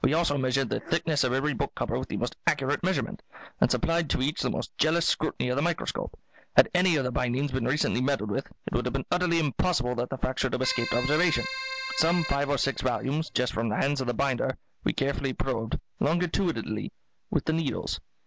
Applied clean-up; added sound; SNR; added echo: none; Keyboard (musical); 8 dB; none.